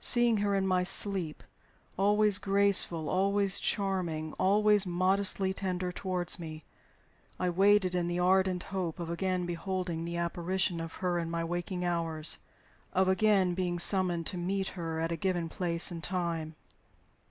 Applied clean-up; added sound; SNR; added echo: none; none; none; none.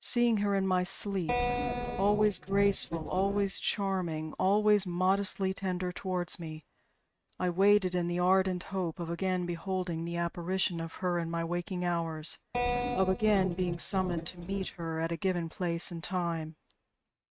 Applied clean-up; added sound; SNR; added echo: neural mask model RNNoise.